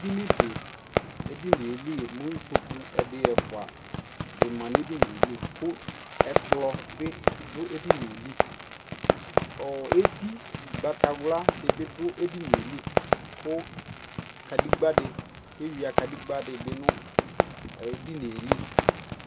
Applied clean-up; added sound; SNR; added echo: none; Fireworks; -5 dB; none.